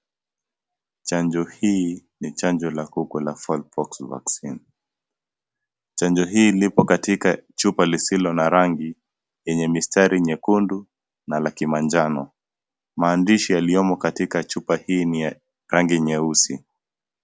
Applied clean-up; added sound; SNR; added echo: none; none; none; none.